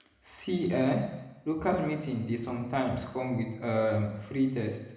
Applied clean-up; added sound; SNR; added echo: none; none; none; reverberation time 0.9 s.